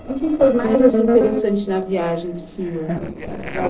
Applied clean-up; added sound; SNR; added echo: neural separator model SepFormer DNS4.